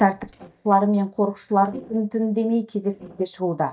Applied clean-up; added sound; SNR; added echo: neural mask model DeepFilterNet 3.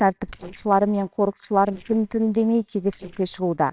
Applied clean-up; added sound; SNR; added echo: neural separator model SepFormer WHAMR!.